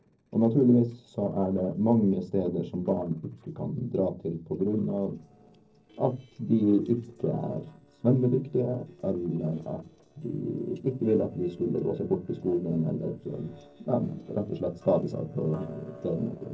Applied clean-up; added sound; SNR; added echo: neural separator model SepFormer DNS4.